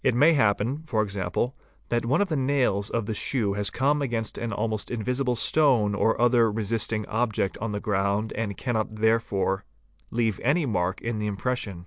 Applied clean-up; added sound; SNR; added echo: none; none; none; none.